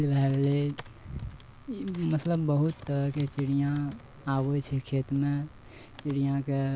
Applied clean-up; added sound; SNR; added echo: none; Computer keyboard; 18 dB; none.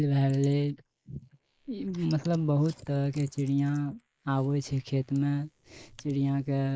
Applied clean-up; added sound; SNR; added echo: neural mask model Resemble Enhance denoiser.